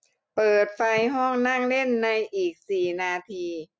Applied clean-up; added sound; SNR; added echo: none; none; none; none.